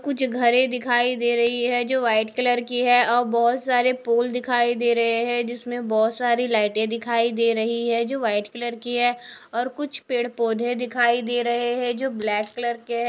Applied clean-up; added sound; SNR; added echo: none; Coin (dropping); 16 dB; none.